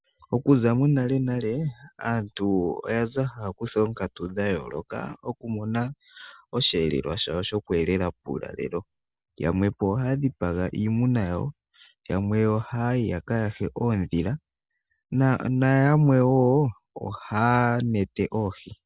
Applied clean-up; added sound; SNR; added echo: none; none; none; none.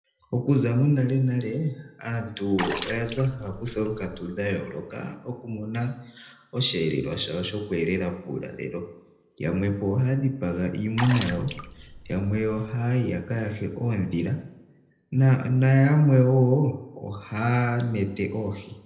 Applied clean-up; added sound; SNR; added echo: none; Water / Splash, splatter; 11 dB; reverberation time 0.6 s.